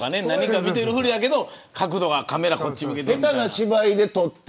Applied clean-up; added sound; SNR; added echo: none; none; none; none.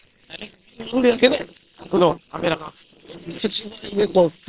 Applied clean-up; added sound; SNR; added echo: neural separator model SepFormer WHAM!.